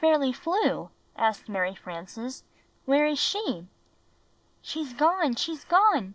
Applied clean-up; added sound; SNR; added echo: none; none; none; none.